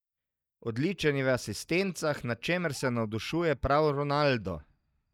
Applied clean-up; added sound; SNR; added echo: neural mask model DeepFilterNet 3.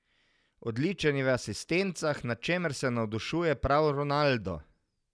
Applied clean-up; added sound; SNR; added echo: none; none; none; none.